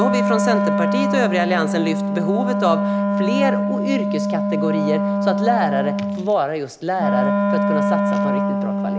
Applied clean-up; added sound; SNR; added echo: none; Wind instrument, woodwind instrument; -3 dB; none.